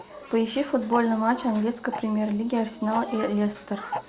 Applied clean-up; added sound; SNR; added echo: none; Tick-tock; 15 dB; none.